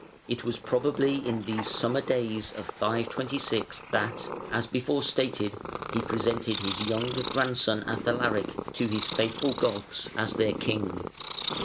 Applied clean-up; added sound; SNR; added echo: none; Purr; 7 dB; none.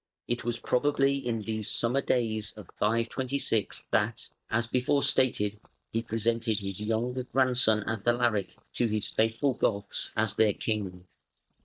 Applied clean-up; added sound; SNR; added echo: neural mask model DeepFilterNet 3.